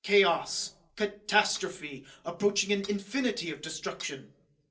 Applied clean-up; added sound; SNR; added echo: neural separator model SepFormer DNS4.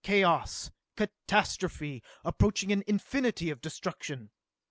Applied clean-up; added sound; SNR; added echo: none; none; none; none.